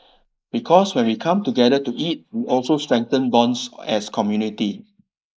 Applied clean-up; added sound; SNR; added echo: neural mask model Resemble Enhance denoiser.